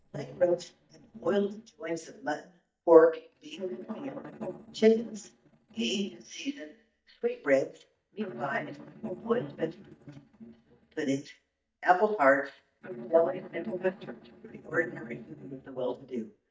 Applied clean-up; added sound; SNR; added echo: neural mask model DeepFilterNet 3.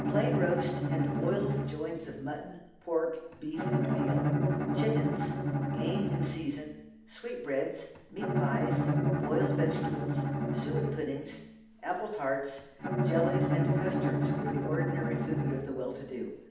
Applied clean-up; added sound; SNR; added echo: none; Bowed string instrument; -4 dB; reverberation time 0.8 s.